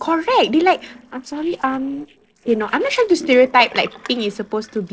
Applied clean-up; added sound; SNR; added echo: neural separator model SepFormer DNS4.